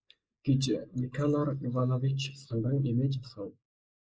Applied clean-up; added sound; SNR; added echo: neural mask model Resemble Enhance denoiser.